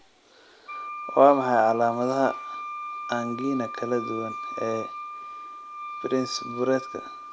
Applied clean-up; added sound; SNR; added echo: none; Wind instrument, woodwind instrument; 10 dB; none.